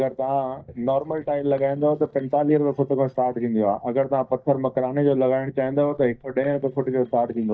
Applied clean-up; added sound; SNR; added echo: neural mask model DeepFilterNet 3.